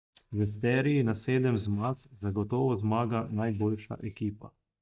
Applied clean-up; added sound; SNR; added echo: neural mask model DeepFilterNet 3.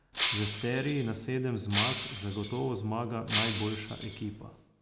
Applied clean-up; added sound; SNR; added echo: none; Shatter; -3 dB; none.